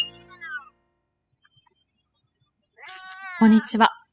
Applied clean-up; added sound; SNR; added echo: classical method spectral subtraction.